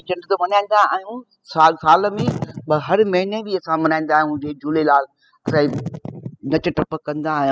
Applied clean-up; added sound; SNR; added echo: classical method spectral subtraction.